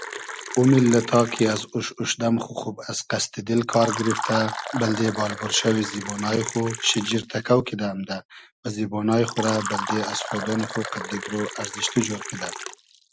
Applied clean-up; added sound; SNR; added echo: none; Fill (with liquid); 10 dB; none.